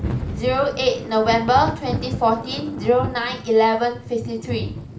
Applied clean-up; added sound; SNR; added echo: none; Thunder / Rain; 8 dB; reverberation time 0.4 s.